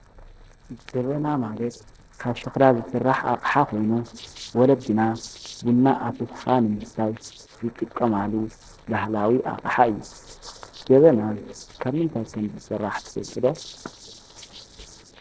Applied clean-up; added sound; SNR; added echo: neural separator model SepFormer DNS4.